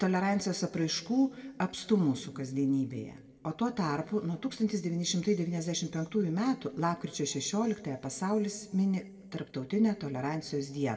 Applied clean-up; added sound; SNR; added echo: none; none; none; reverberation time 0.8 s.